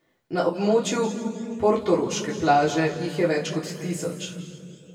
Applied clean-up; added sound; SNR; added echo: none; none; none; reverberation time 2.0 s.